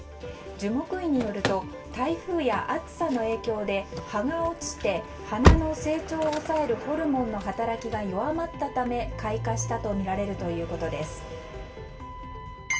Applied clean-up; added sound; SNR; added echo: none; Slam / Engine starting; 3 dB; reverberation time 0.2 s.